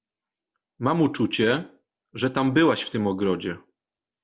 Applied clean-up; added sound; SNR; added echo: none; none; none; none.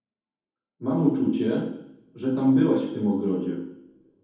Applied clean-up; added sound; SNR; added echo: none; none; none; reverberation time 0.9 s.